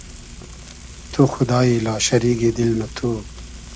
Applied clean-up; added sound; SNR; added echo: none; Frying (food); 16 dB; none.